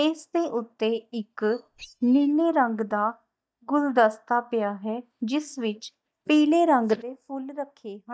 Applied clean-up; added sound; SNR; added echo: neural mask model DeepFilterNet 3.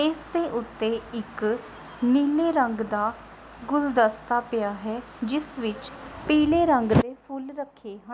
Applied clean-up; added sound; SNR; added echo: none; none; none; none.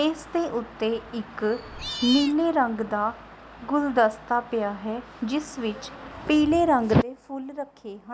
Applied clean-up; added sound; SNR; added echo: none; Cat; 7 dB; none.